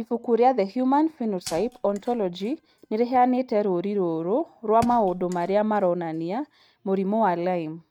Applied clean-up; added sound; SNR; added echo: neural mask model RNNoise.